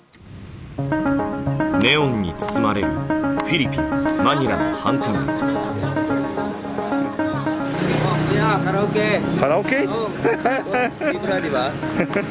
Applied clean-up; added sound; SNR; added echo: none; none; none; none.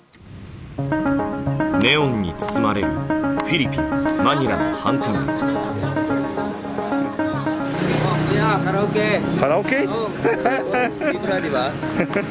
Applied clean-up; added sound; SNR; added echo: none; Guitar; 12 dB; none.